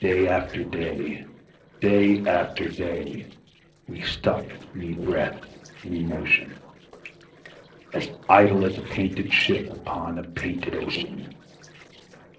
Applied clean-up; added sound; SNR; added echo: neural separator model SepFormer DNS4.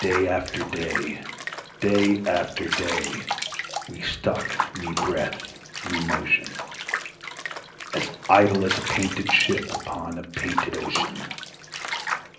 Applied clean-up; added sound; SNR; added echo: none; Bathtub (filling or washing) / Water; 5 dB; reverberation time 0.5 s.